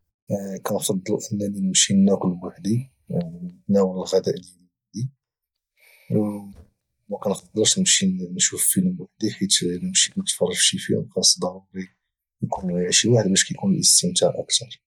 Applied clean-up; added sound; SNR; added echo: neural mask model DeepFilterNet 3.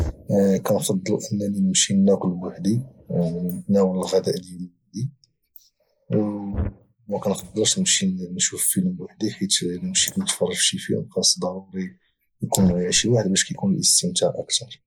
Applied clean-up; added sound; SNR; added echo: neural mask model Resemble Enhance denoiser.